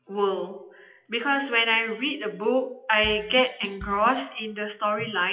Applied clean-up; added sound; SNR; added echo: classical method WPE with log-MMSE.